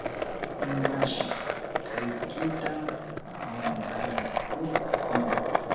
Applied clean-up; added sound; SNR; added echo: none; Skateboard; -5 dB; reverberation time 1.1 s.